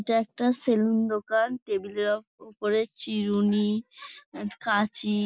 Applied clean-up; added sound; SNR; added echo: none; none; none; none.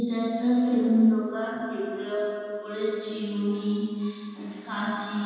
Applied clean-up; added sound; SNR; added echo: none; none; none; reverberation time 2.1 s.